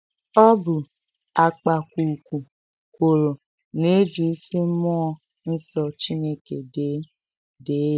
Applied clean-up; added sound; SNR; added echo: neural mask model DeepFilterNet 3.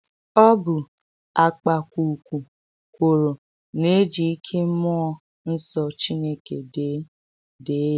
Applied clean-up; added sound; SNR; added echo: none; none; none; none.